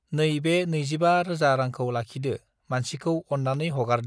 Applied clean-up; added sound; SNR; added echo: none; none; none; none.